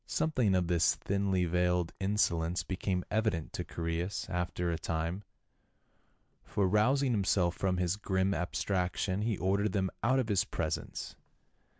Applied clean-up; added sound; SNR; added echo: none; none; none; none.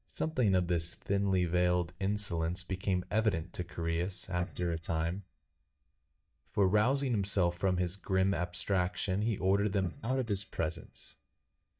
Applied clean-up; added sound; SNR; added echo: neural mask model DeepFilterNet 3.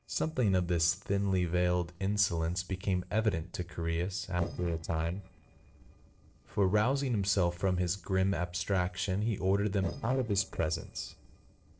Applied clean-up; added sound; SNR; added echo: neural separator model SepFormer DNS4.